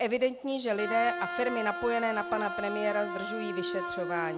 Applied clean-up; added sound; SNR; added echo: none; Wind instrument, woodwind instrument; 5 dB; none.